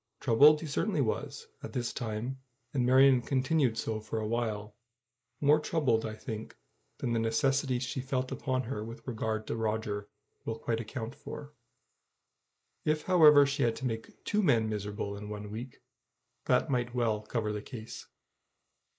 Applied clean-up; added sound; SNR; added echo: neural mask model Resemble Enhance denoiser.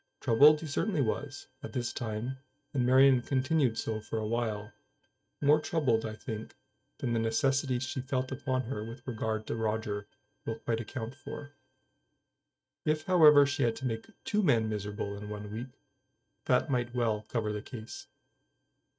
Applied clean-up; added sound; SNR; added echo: neural mask model RNNoise.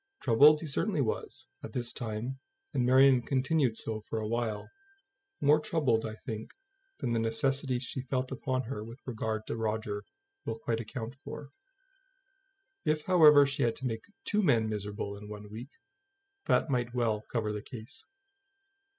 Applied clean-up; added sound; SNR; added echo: classical method spectral subtraction.